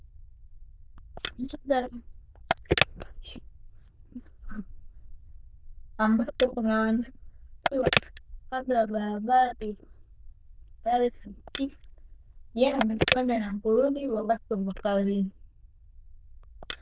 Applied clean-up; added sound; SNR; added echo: neural diffusion model UNIVERSE++.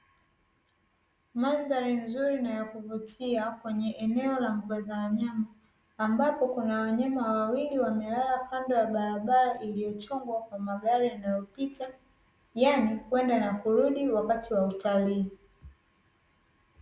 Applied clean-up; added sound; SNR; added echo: none; none; none; none.